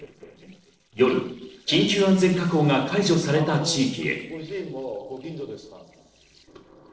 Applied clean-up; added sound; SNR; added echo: neural separator model SepFormer DNS4.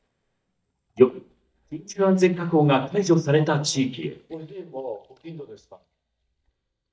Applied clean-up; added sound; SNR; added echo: neural mask model DeepFilterNet 3.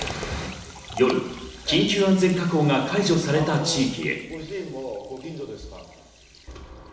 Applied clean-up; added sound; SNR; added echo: none; Liquid; 19 dB; reverberation time 1.0 s.